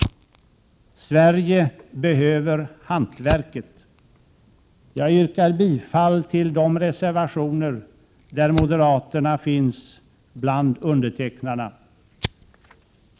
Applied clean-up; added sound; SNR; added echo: none; Fire; 13 dB; none.